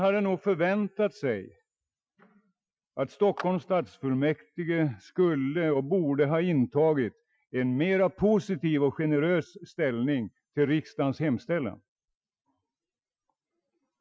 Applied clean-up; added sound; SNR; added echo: classical method Wiener filter.